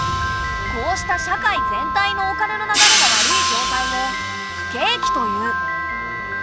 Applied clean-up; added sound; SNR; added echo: none; Piano + Hi-hat; -4 dB; none.